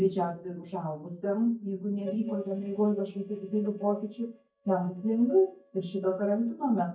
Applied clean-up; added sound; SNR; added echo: neural mask model DeepFilterNet 3.